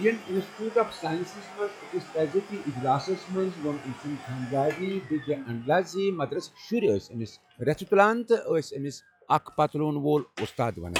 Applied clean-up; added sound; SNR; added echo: classical method log-MMSE.